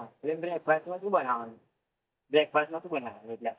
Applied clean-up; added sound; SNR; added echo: neural mask model DeepFilterNet 3.